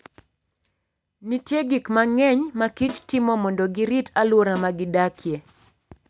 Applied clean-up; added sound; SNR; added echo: none; Snare drum; 20 dB; none.